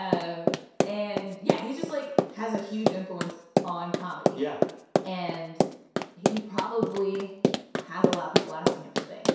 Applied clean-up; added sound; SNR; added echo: none; Run; -5 dB; reverberation time 0.7 s.